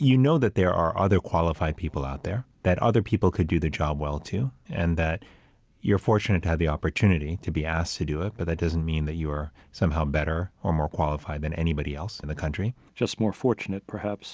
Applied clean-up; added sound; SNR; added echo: none; none; none; none.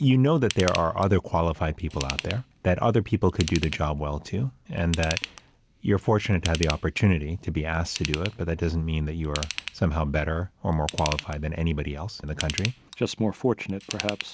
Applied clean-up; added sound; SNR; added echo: none; Ratchet, pawl / Tools; 13 dB; none.